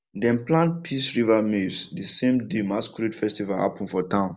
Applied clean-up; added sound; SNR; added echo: neural mask model Resemble Enhance denoiser.